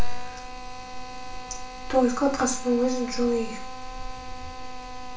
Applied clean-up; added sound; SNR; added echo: none; Drill; 14 dB; reverberation time 0.3 s.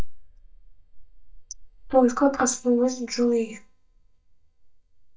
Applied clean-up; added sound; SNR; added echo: neural mask model DeepFilterNet 3.